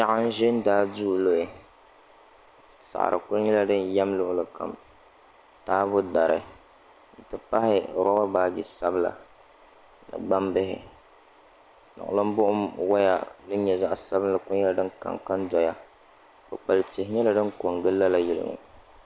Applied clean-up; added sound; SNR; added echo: none; none; none; none.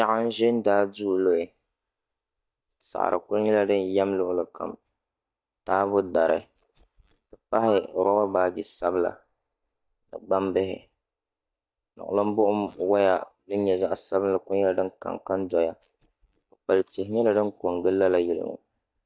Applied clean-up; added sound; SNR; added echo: neural mask model DeepFilterNet 3.